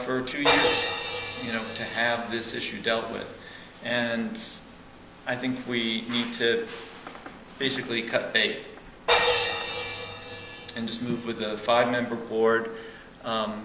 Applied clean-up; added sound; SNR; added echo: none; Crash cymbal; -4 dB; none.